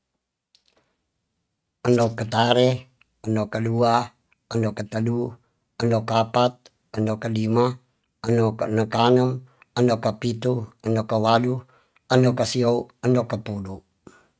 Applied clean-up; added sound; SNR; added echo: neural mask model RNNoise.